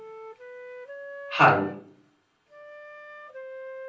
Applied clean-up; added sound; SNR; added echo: none; Wind instrument, woodwind instrument; 13 dB; reverberation time 0.6 s.